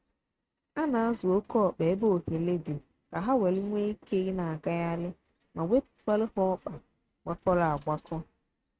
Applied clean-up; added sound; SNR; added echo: neural mask model RNNoise.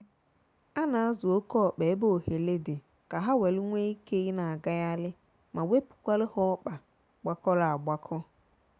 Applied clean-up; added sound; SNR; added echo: none; none; none; none.